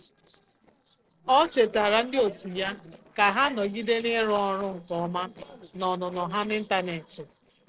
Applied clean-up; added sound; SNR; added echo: neural separator model SepFormer DNS4.